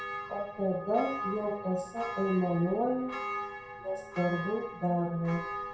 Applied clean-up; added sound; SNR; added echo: none; Church bell; 8 dB; reverberation time 0.6 s.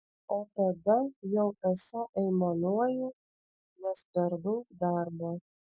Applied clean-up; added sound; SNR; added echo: none; none; none; none.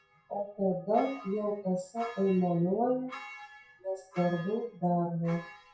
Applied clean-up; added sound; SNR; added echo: classical method WPE with log-MMSE.